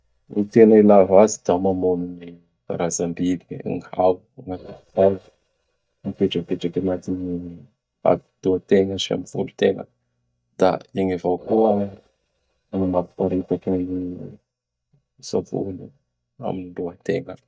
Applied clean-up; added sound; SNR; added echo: neural mask model DeepFilterNet 3.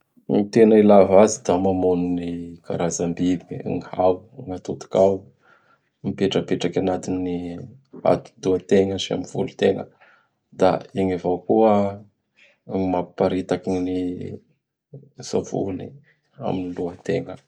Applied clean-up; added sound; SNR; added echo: none; none; none; none.